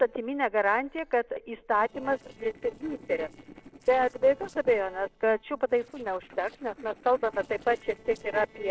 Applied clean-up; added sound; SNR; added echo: neural separator model SepFormer DNS4.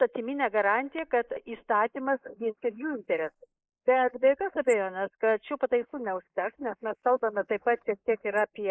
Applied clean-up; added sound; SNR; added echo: neural mask model Resemble Enhance denoiser.